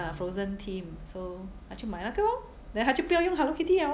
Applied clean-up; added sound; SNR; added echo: none; none; none; none.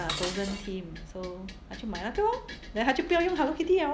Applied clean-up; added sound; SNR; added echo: none; Dishes, pots, and pans; 13 dB; none.